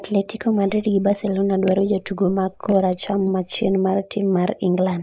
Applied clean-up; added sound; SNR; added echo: neural mask model Resemble Enhance denoiser.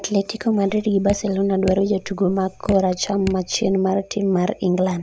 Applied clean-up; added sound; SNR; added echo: none; Drip; 14 dB; none.